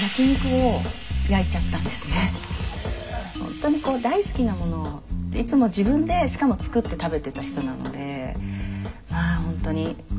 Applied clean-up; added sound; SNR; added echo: none; none; none; reverberation time 1.9 s.